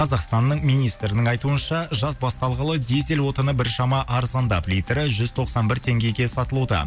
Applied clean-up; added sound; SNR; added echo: none; none; none; none.